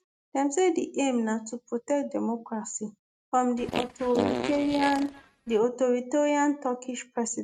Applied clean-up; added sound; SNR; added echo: neural mask model RNNoise.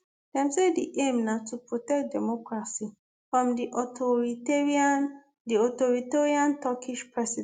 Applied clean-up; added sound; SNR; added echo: none; none; none; none.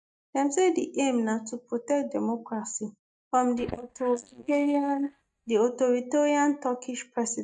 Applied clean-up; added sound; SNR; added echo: neural mask model DeepFilterNet 3.